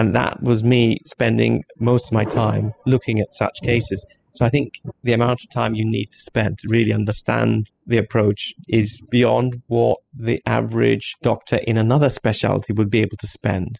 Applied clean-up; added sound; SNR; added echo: classical method spectral subtraction.